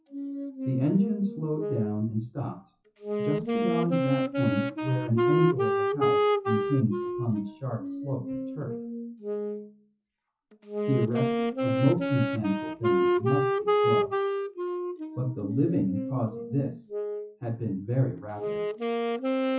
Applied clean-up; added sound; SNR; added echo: classical method WPE with log-MMSE.